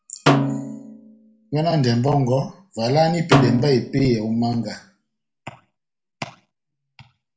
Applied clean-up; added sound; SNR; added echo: none; Snare drum; 2 dB; reverberation time 0.4 s.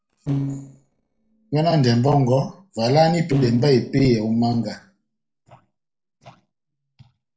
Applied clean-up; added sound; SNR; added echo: neural separator model SepFormer DNS4.